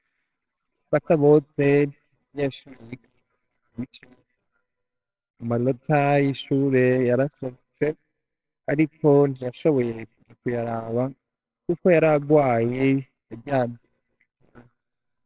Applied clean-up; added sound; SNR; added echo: neural separator model SepFormer WHAMR!.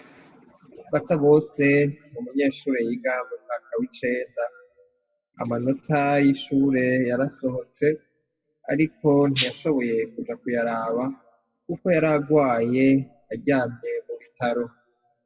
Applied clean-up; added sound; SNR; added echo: classical method WPE with log-MMSE.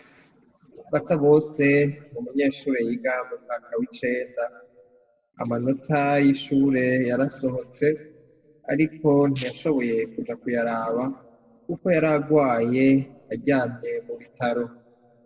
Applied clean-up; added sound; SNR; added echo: neural separator model SepFormer DNS4.